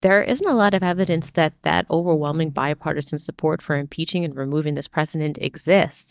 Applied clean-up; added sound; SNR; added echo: neural mask model DeepFilterNet 3.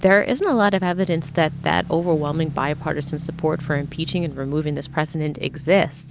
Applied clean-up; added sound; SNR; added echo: none; Motorcycle / Engine; 13 dB; none.